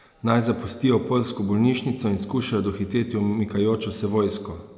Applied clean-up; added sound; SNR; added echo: none; none; none; none.